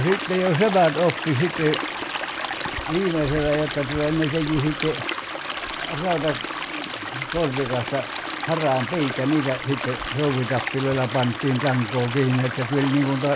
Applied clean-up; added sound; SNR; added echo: none; Stream; 6 dB; none.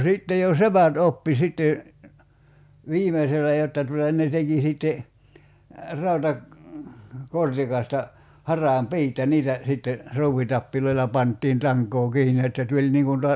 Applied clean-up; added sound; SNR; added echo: none; none; none; none.